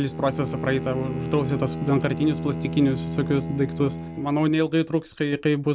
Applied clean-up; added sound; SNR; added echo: none; Bowed string instrument; 7 dB; none.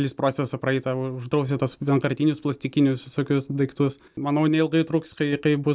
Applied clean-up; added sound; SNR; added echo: none; none; none; none.